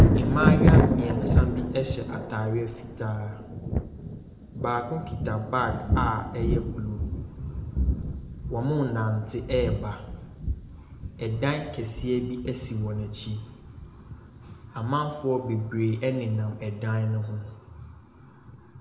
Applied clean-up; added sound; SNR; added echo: none; Thunder; -2 dB; reverberation time 0.6 s.